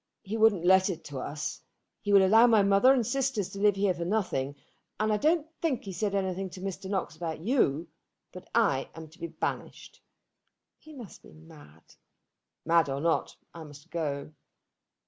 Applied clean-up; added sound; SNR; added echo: none; none; none; none.